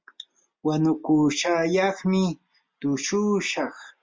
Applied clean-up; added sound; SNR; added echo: none; none; none; none.